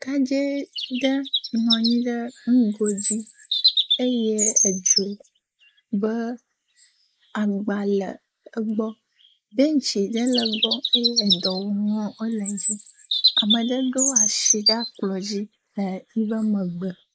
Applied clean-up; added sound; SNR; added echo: neural mask model Resemble Enhance denoiser.